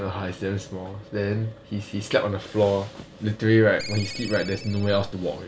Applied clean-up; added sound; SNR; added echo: none; Ringtone; 11 dB; none.